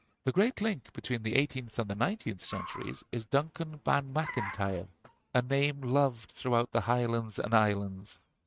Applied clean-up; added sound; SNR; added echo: neural mask model RNNoise.